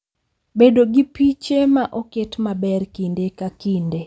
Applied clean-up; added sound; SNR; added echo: none; none; none; none.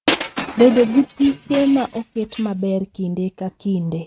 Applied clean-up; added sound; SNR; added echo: neural mask model RNNoise.